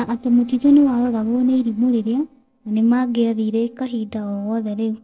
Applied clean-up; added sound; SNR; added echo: neural separator model SepFormer DNS4.